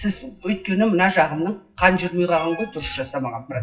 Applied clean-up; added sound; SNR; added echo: classical method WPE with log-MMSE.